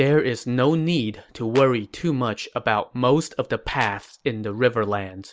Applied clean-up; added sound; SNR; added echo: none; Clapping; 16 dB; none.